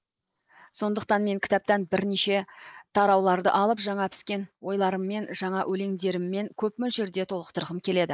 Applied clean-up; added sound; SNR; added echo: neural mask model Resemble Enhance denoiser.